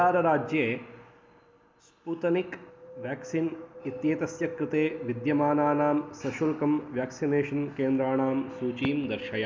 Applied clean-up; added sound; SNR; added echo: none; Wind; 16 dB; none.